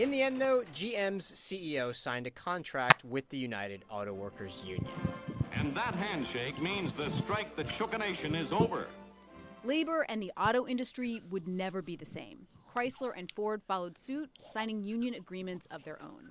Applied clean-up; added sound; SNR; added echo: none; Hands; 6 dB; none.